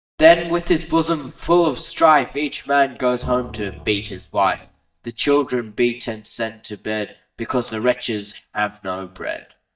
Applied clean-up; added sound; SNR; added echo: neural mask model DeepFilterNet 3.